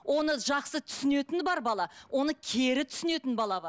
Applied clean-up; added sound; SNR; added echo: none; none; none; none.